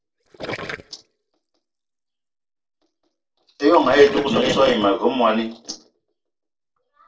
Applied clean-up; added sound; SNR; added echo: neural separator model SepFormer DNS4.